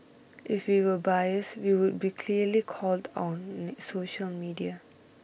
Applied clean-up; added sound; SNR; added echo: none; none; none; none.